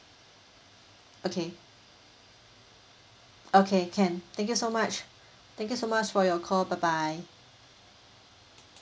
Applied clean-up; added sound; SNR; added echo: none; none; none; none.